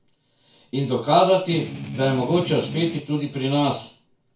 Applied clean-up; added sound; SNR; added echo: none; Strum; 9 dB; reverberation time 0.3 s.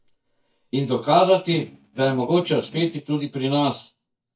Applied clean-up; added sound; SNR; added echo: neural mask model DeepFilterNet 3.